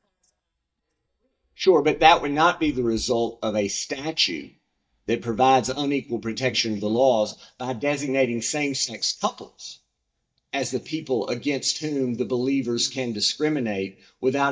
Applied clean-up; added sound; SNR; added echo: neural mask model DeepFilterNet 3.